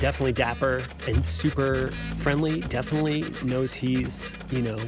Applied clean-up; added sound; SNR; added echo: none; Printer; 14 dB; none.